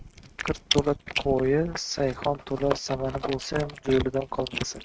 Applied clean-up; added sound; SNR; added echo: neural mask model RNNoise.